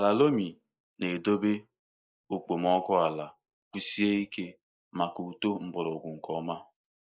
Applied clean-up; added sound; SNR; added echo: neural mask model Resemble Enhance denoiser.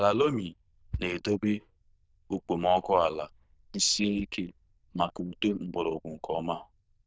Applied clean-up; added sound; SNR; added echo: neural diffusion model UNIVERSE++.